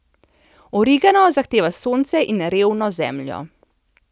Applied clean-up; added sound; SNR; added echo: none; none; none; none.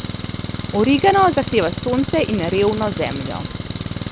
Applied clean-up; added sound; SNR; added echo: none; Engine; 6 dB; none.